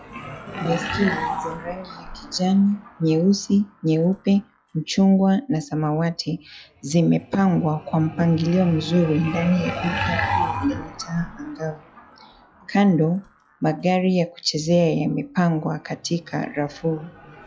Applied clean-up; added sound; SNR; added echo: classical method log-MMSE.